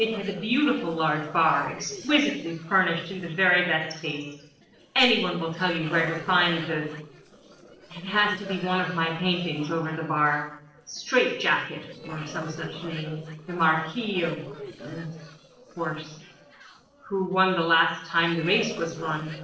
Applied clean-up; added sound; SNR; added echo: neural separator model SepFormer DNS4.